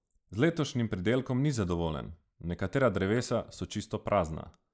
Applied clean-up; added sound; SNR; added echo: neural mask model Resemble Enhance denoiser.